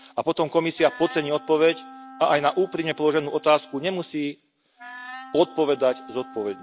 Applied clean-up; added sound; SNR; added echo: none; Wind instrument, woodwind instrument; 19 dB; none.